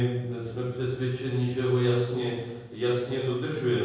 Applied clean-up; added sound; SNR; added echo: none; none; none; reverberation time 1.3 s.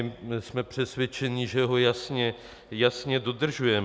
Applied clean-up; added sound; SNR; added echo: none; none; none; none.